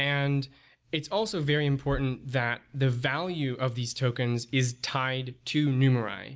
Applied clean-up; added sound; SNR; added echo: none; none; none; none.